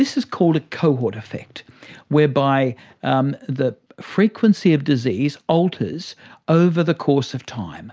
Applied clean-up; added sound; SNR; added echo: none; none; none; none.